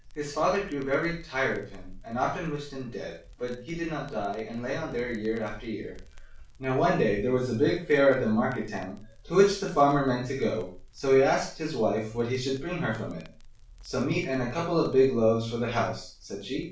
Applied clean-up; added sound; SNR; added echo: none; Crackle; 19 dB; reverberation time 0.3 s.